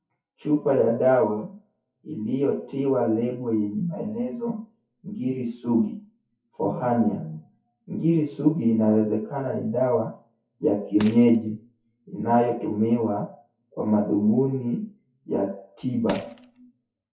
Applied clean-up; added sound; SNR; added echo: classical method WPE with log-MMSE.